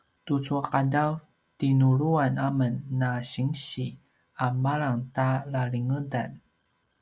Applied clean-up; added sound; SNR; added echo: none; none; none; none.